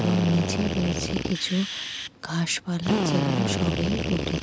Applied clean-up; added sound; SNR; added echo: none; Drill; 1 dB; none.